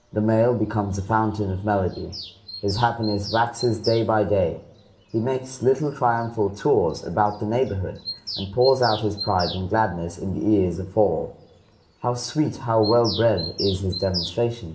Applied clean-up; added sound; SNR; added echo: none; Bird vocalization, bird call, bird song; 15 dB; reverberation time 0.5 s.